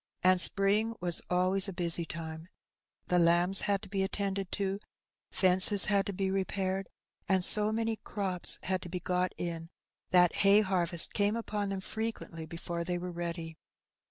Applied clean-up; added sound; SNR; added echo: none; none; none; none.